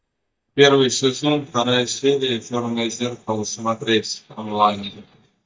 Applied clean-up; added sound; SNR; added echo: neural mask model DeepFilterNet 3.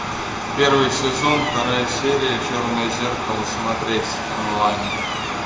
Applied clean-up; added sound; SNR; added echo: none; Bird vocalization, bird call, bird song; 15 dB; reverberation time 1.4 s.